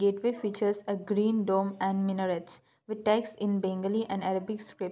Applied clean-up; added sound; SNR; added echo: none; none; none; none.